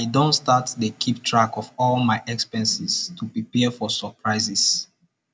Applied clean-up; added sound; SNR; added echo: none; none; none; none.